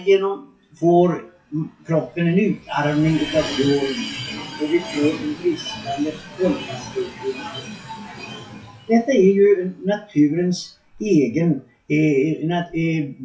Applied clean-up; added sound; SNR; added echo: classical method WPE with log-MMSE.